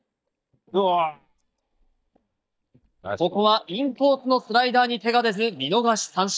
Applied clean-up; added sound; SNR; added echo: neural mask model DeepFilterNet 3.